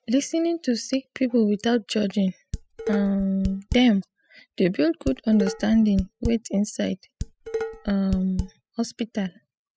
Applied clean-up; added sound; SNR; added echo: classical method spectral subtraction.